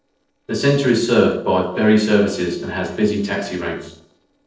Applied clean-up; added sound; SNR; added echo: neural separator model SepFormer DNS4.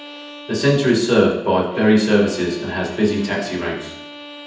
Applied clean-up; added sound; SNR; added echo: none; Bowed string instrument; 19 dB; reverberation time 0.8 s.